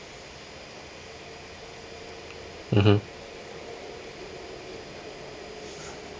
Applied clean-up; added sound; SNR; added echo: none; none; none; none.